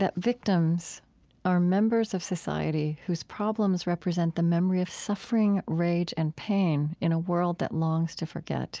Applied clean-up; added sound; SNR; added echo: none; none; none; none.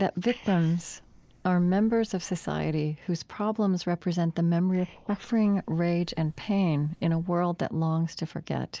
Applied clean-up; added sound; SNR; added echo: neural mask model Resemble Enhance denoiser.